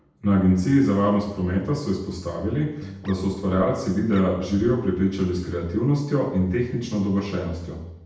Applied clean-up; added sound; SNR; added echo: none; Guitar; 17 dB; reverberation time 0.8 s.